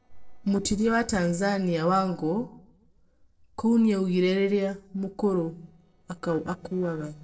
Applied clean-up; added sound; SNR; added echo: neural separator model SepFormer DNS4.